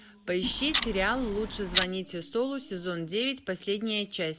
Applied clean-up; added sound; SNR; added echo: none; Clock; -1 dB; none.